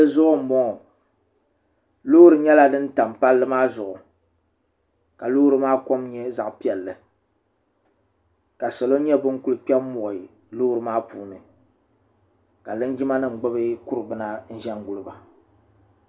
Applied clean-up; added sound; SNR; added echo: none; none; none; none.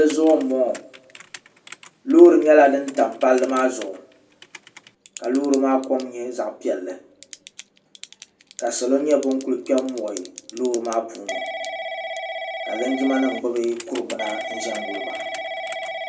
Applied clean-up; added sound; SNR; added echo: none; Telephone / Typing; 13 dB; reverberation time 0.2 s.